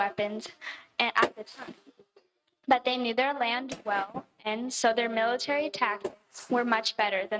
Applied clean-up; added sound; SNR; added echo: neural mask model RNNoise.